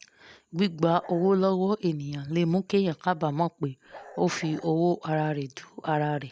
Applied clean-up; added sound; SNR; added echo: none; Bark; 19 dB; none.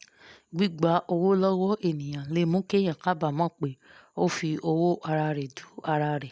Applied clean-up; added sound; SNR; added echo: none; none; none; none.